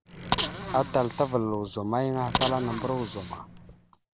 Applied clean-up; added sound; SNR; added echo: none; Bicycle; 3 dB; none.